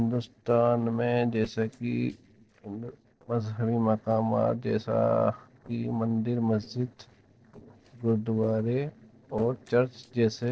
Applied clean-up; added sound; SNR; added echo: neural separator model SepFormer DNS4.